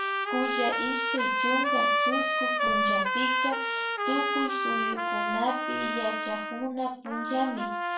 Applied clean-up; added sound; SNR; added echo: none; Trumpet; -4 dB; reverberation time 0.3 s.